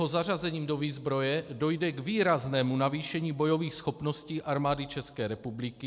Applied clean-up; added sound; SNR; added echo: none; none; none; none.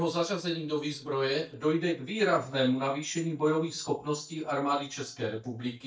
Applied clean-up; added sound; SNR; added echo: neural mask model DeepFilterNet 3.